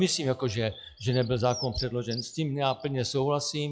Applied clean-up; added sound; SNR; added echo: classical method log-MMSE.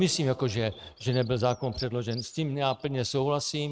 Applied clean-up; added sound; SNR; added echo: neural mask model RNNoise.